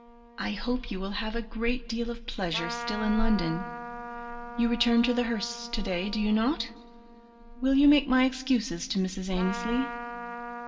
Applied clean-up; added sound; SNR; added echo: none; Trumpet; 13 dB; reverberation time 1.2 s.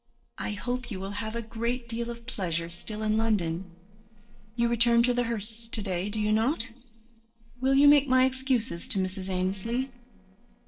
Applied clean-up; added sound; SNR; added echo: neural separator model SepFormer DNS4.